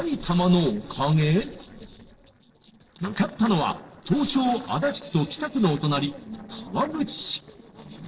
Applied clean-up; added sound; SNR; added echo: neural separator model SepFormer DNS4.